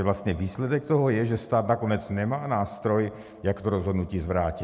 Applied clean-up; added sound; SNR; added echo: none; none; none; none.